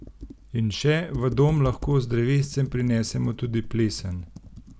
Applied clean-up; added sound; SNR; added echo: none; Computer keyboard; 16 dB; none.